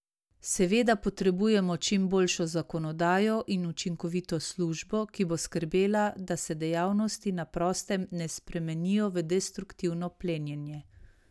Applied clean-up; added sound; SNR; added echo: none; none; none; none.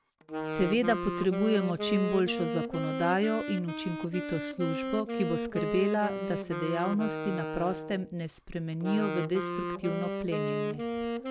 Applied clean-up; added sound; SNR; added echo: none; Wind instrument, woodwind instrument; 3 dB; none.